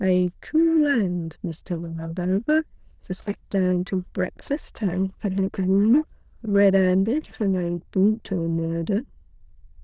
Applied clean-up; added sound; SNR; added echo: neural diffusion model UNIVERSE++.